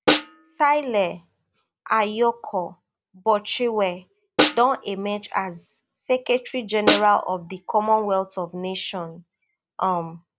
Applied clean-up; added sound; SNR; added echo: none; Snare drum; 2 dB; none.